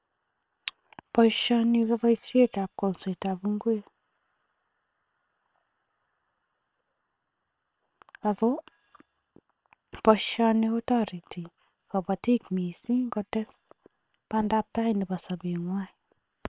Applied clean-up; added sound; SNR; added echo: neural separator model SepFormer WHAM!.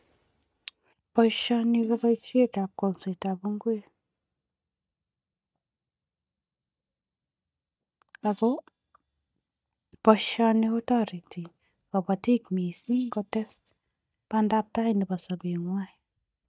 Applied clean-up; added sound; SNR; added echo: neural mask model DeepFilterNet 3.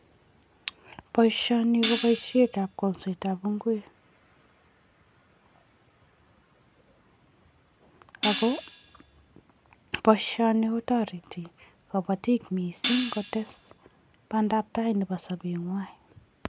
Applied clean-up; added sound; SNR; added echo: none; Hi-hat; 8 dB; none.